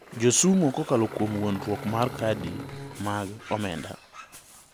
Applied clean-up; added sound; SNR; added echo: none; Engine + Bowed string instrument; 14 dB; none.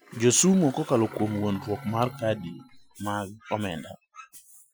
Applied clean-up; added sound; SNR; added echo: classical method Wiener filter.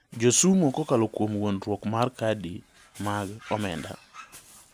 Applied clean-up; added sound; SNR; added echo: none; none; none; none.